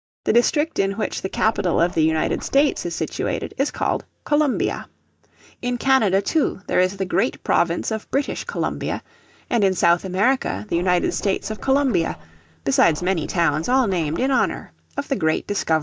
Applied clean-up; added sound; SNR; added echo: neural mask model DeepFilterNet 3.